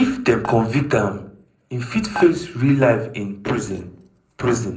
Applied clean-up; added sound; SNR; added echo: neural separator model SepFormer DNS4.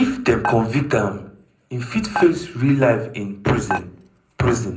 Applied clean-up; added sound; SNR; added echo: none; Dishes, pots, and pans; 11 dB; reverberation time 0.4 s.